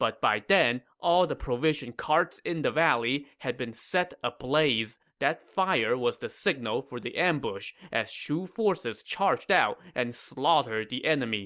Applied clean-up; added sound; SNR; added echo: none; none; none; none.